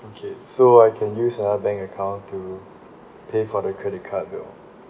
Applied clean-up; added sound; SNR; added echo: none; none; none; none.